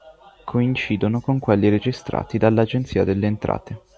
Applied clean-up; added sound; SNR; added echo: none; none; none; none.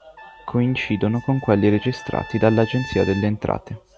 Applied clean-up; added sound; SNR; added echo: none; Trumpet; 17 dB; none.